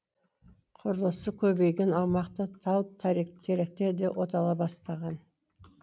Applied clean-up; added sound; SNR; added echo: none; none; none; none.